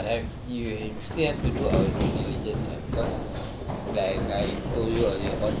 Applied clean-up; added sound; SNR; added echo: none; Run; -1 dB; none.